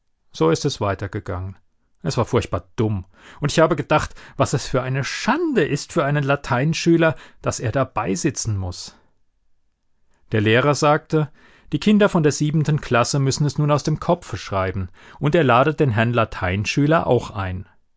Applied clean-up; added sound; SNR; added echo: none; none; none; none.